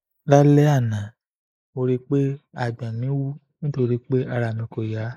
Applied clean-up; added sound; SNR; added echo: neural mask model Resemble Enhance denoiser.